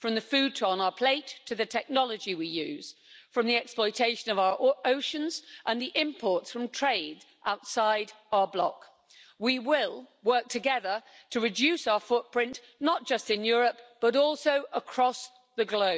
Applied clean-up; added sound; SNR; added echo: none; none; none; none.